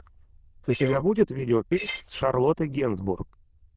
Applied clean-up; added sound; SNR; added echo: neural diffusion model UNIVERSE++.